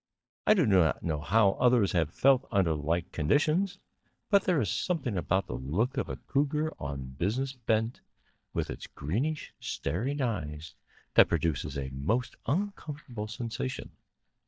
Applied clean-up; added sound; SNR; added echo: neural mask model DeepFilterNet 3.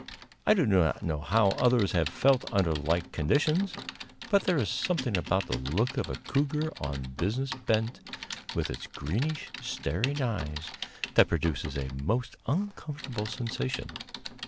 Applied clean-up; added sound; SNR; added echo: none; Typing; 12 dB; none.